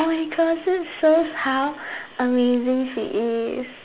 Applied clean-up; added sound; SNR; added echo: none; none; none; none.